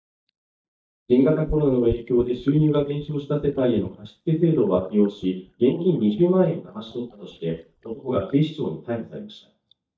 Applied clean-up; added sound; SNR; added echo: neural mask model DeepFilterNet 3.